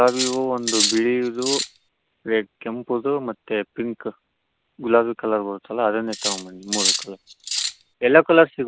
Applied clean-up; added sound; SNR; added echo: none; Cutlery, silverware; 4 dB; none.